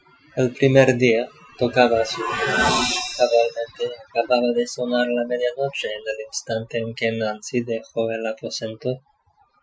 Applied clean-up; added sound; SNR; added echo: classical method Wiener filter.